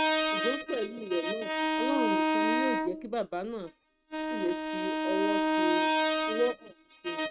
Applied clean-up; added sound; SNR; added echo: neural mask model RNNoise.